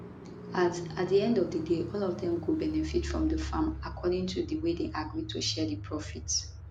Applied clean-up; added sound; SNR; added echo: none; Car; 8 dB; none.